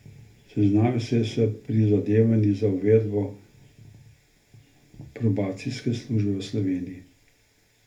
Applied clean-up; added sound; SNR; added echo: none; none; none; reverberation time 0.3 s.